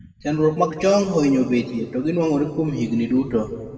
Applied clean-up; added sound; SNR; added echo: none; none; none; reverberation time 1.7 s.